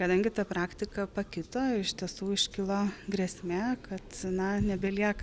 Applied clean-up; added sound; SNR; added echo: none; none; none; none.